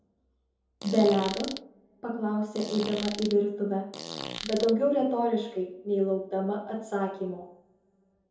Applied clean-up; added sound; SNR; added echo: none; Fart; 11 dB; reverberation time 2.6 s.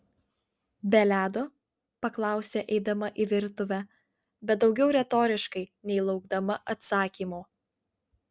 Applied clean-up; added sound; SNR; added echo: none; none; none; none.